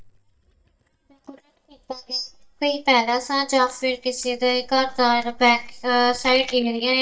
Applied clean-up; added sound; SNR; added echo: neural mask model DeepFilterNet 3.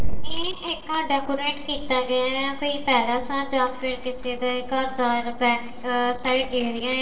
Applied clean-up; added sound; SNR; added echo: neural separator model SepFormer DNS4.